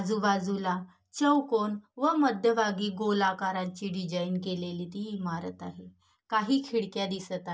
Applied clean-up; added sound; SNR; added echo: none; none; none; none.